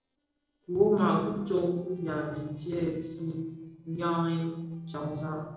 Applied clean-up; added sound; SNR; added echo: neural separator model SepFormer DNS4.